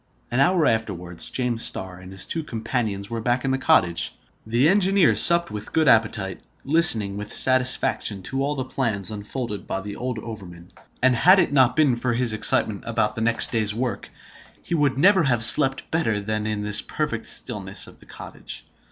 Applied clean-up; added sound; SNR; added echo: none; none; none; none.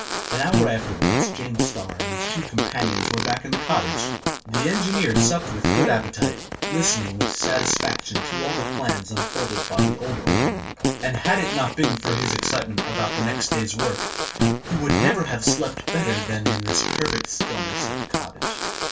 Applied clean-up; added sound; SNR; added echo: none; Fart; -2 dB; reverberation time 0.2 s.